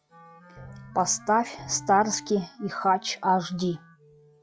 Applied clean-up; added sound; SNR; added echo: classical method log-MMSE.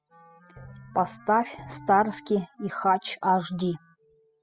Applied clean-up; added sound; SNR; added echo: classical method spectral subtraction.